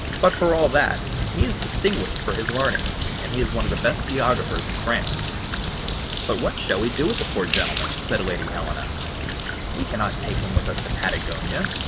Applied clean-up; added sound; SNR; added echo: none; Bird; 1 dB; none.